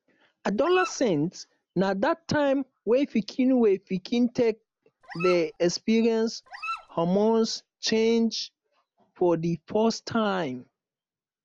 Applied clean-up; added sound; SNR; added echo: none; Dog; 13 dB; none.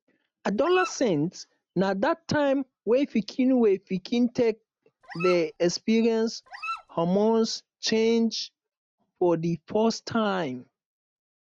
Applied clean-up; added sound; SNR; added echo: neural mask model RNNoise.